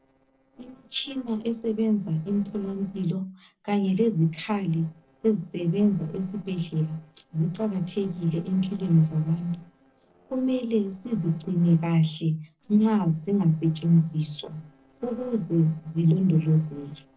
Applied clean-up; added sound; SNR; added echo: neural separator model SepFormer DNS4.